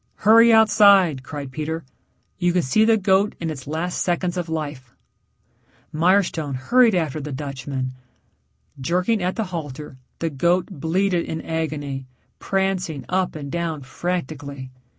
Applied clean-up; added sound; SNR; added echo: none; none; none; none.